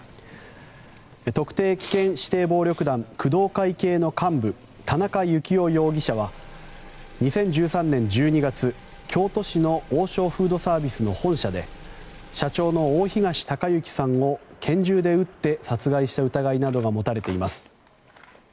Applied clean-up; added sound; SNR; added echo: none; none; none; none.